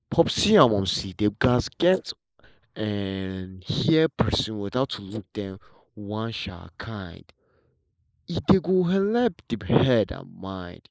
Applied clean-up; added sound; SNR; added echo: neural mask model Resemble Enhance denoiser.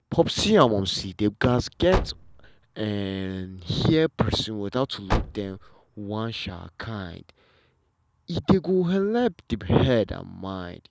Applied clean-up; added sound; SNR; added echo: none; Car; 7 dB; none.